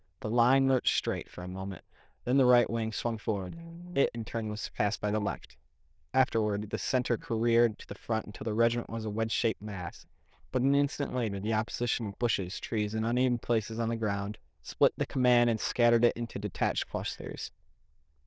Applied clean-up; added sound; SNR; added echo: neural diffusion model UNIVERSE++.